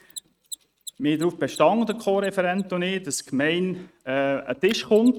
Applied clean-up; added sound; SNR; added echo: neural mask model RNNoise.